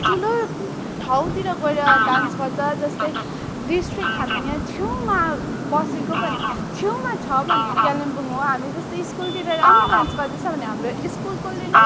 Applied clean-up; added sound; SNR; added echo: none; Fowl; -2 dB; none.